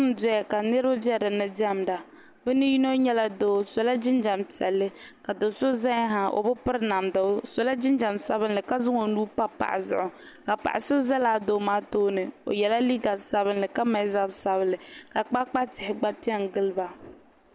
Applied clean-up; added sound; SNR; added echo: none; none; none; none.